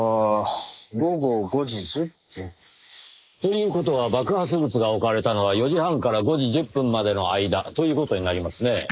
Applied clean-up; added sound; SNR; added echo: neural mask model Resemble Enhance denoiser.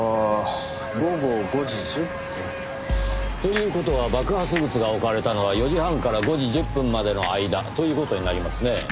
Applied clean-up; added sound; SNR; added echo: none; Organ; 11 dB; none.